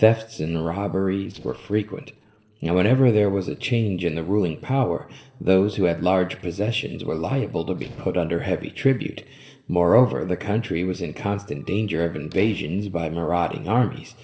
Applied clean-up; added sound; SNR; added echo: neural separator model SepFormer DNS4.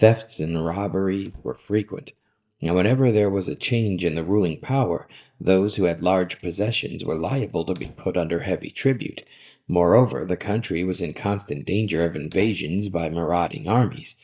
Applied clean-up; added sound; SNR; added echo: neural mask model DeepFilterNet 3.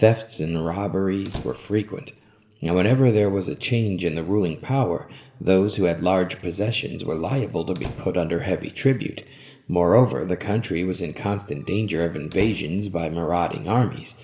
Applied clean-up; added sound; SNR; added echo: none; Squeak; 19 dB; reverberation time 1.5 s.